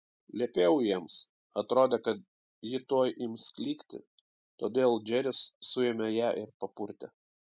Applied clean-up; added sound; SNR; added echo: none; none; none; none.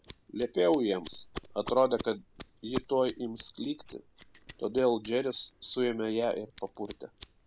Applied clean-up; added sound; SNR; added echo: none; Scissors; 11 dB; none.